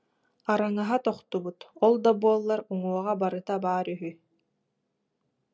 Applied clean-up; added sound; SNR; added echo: none; none; none; none.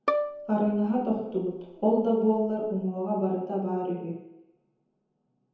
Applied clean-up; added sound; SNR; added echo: none; Bowed string instrument; 7 dB; reverberation time 1.0 s.